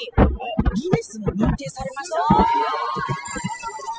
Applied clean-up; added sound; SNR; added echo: classical method spectral subtraction.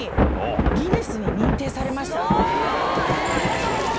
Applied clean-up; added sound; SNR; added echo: none; Thunder / Rain; 0 dB; none.